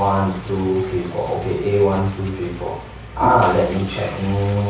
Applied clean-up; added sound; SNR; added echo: none; Toilet flush; 16 dB; reverberation time 0.6 s.